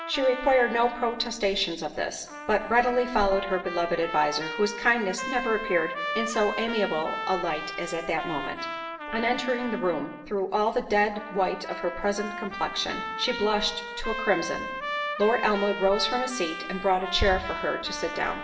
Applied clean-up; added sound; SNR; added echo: none; Trumpet; 8 dB; reverberation time 0.9 s.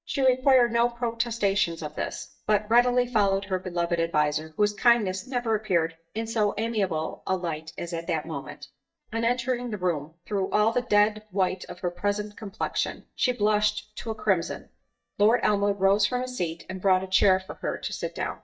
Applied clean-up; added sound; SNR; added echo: neural mask model DeepFilterNet 3.